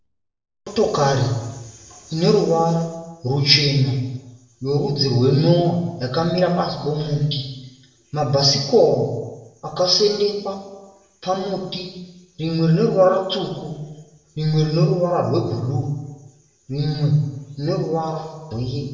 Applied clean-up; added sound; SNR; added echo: none; none; none; reverberation time 1.0 s.